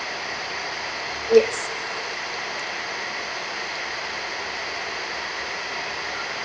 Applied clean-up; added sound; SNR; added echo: none; none; none; none.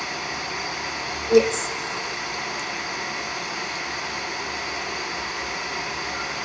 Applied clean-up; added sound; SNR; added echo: none; none; none; reverberation time 0.4 s.